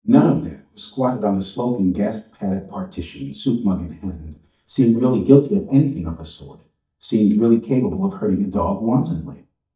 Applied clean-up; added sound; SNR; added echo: neural mask model DeepFilterNet 3.